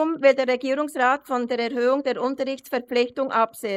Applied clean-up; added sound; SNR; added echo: neural mask model Resemble Enhance denoiser.